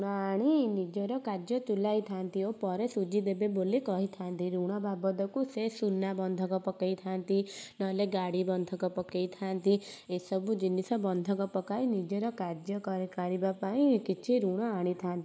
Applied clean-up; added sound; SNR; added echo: none; none; none; none.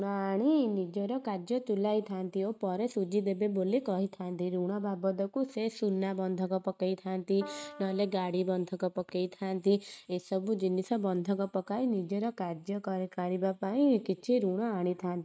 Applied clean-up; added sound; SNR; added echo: neural mask model RNNoise.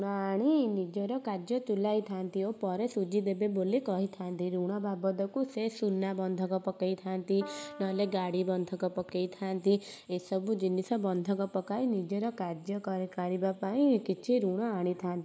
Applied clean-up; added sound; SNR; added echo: none; Piano; 19 dB; none.